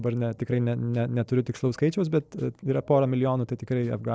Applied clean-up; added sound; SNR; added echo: neural separator model SepFormer DNS4.